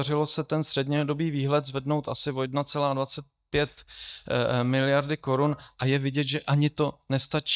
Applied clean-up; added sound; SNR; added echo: neural mask model DeepFilterNet 3.